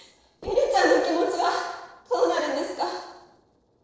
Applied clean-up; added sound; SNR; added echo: neural separator model SepFormer DNS4.